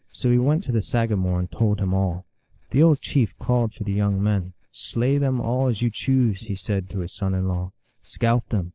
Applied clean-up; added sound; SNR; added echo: neural separator model SepFormer DNS4.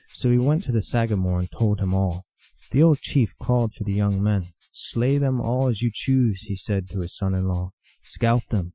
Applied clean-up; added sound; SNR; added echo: classical method Wiener filter.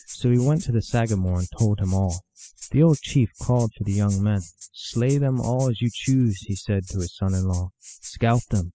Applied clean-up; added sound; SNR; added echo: classical method spectral subtraction.